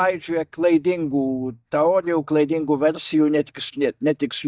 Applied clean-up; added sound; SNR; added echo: neural mask model DeepFilterNet 3.